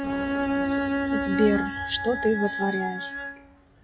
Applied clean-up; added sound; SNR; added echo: classical method log-MMSE.